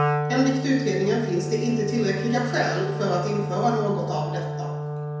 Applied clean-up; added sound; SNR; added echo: none; Wind instrument, woodwind instrument; 3 dB; reverberation time 0.9 s.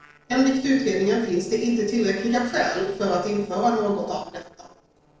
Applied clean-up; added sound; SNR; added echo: neural separator model SepFormer DNS4.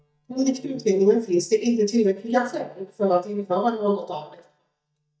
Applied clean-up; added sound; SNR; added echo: neural mask model DeepFilterNet 3.